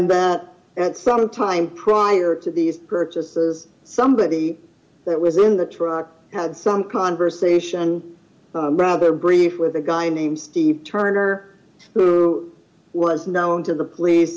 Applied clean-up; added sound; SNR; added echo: none; none; none; none.